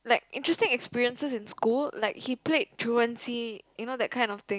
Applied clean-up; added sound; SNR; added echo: none; none; none; none.